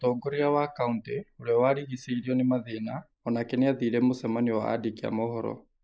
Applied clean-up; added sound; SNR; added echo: neural mask model Resemble Enhance denoiser.